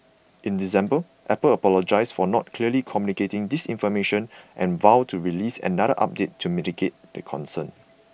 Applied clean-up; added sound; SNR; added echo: none; none; none; none.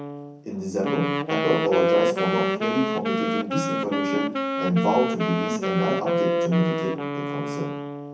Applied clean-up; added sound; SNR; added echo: none; Wind instrument, woodwind instrument; -1 dB; reverberation time 0.6 s.